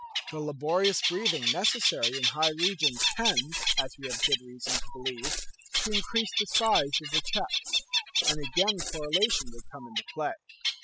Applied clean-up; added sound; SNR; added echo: classical method spectral subtraction.